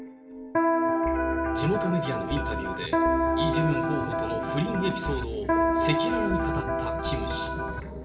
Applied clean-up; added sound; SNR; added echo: none; Electric guitar; -4 dB; reverberation time 3.0 s.